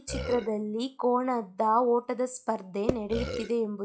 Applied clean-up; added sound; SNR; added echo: classical method log-MMSE.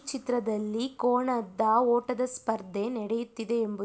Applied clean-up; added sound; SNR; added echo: none; none; none; none.